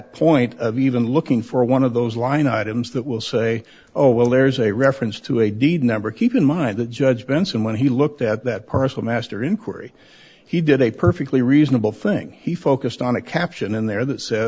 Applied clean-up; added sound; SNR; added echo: none; none; none; none.